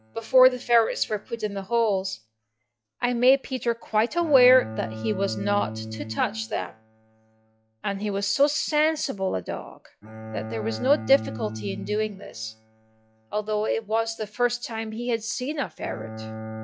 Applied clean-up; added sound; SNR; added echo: classical method log-MMSE.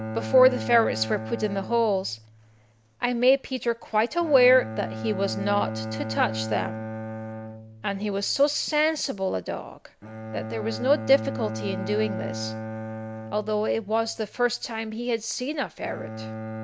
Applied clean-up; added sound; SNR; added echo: none; Bowed string instrument; 9 dB; none.